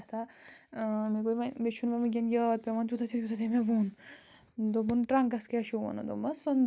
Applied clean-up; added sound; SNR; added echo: none; none; none; none.